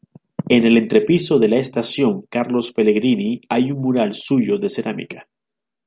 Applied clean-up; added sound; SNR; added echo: none; none; none; none.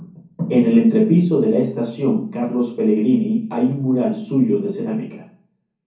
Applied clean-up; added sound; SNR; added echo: none; none; none; reverberation time 0.6 s.